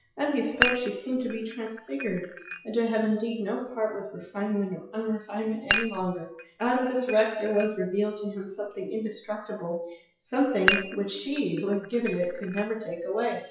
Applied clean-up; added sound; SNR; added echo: classical method WPE with log-MMSE.